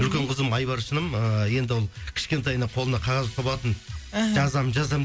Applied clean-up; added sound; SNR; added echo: none; none; none; none.